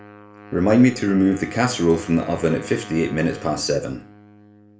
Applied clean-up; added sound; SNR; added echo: none; Wind instrument, woodwind instrument; 19 dB; reverberation time 0.4 s.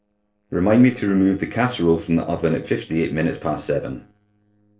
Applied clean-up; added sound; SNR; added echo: neural separator model SepFormer DNS4.